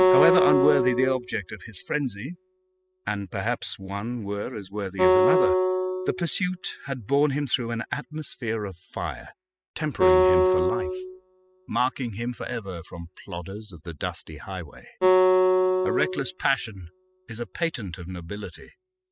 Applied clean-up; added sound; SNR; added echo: classical method spectral subtraction.